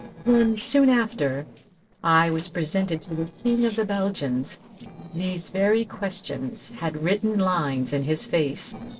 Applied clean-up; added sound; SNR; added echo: neural separator model SepFormer DNS4.